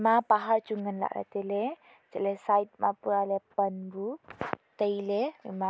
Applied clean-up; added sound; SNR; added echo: none; none; none; none.